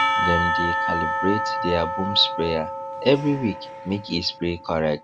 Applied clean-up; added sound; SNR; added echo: none; Church bell / Percussion; 2 dB; none.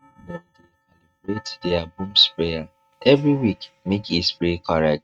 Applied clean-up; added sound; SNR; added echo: neural mask model RNNoise.